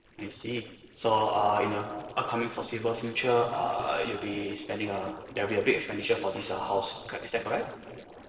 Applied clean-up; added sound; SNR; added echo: neural separator model SepFormer DNS4.